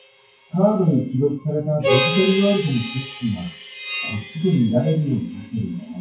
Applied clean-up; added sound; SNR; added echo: classical method WPE with log-MMSE.